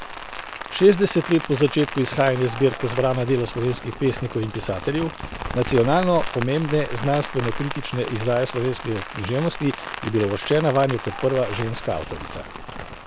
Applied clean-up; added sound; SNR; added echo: none; Rain; 10 dB; none.